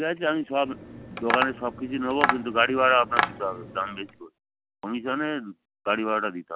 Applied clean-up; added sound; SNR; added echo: none; Tap; 3 dB; none.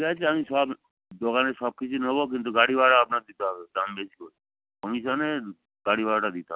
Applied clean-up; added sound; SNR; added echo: none; none; none; none.